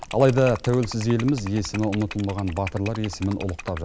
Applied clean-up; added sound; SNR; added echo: none; Liquid; 14 dB; none.